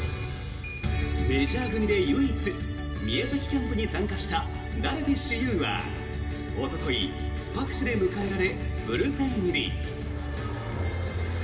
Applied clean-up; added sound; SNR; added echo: none; Sliding door; 18 dB; reverberation time 2.2 s.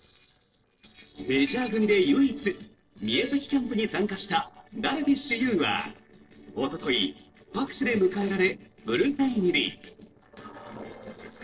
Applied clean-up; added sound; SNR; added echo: neural separator model SepFormer DNS4.